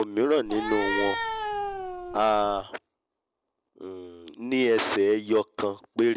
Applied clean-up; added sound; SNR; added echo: none; Cat; 5 dB; none.